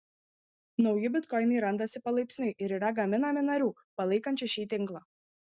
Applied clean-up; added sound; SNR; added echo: none; none; none; none.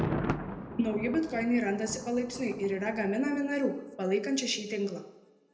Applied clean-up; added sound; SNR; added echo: none; Thunder; 8 dB; reverberation time 0.7 s.